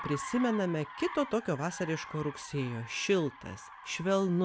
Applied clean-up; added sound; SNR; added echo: none; none; none; none.